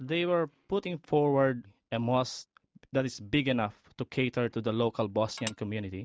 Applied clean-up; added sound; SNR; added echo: neural mask model RNNoise.